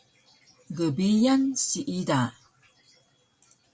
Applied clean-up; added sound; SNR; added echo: none; none; none; none.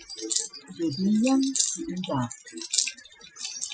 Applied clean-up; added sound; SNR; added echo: classical method Wiener filter.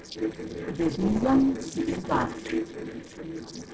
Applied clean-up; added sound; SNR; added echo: neural separator model SepFormer DNS4.